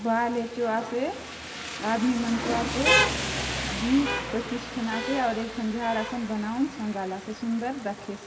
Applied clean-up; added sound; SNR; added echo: none; Rain; 2 dB; reverberation time 1.7 s.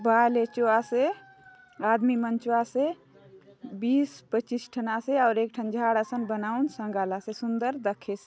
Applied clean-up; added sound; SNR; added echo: none; none; none; none.